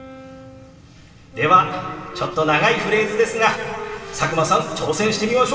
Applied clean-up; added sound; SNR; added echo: none; Wind instrument, woodwind instrument; 17 dB; reverberation time 2.5 s.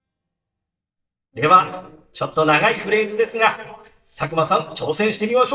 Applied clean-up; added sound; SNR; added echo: neural mask model DeepFilterNet 3.